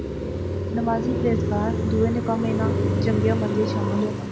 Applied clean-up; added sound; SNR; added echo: none; Car passing by; -2 dB; reverberation time 1.4 s.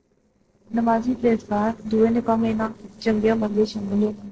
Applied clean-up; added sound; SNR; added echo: neural separator model SepFormer DNS4.